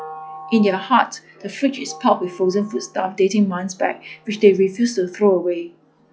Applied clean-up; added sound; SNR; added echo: classical method log-MMSE.